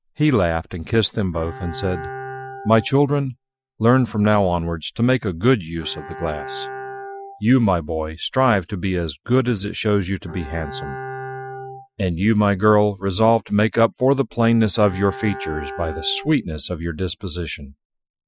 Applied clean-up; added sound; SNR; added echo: classical method Wiener filter.